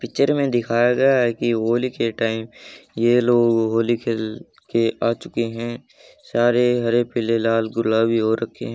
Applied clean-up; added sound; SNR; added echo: none; none; none; none.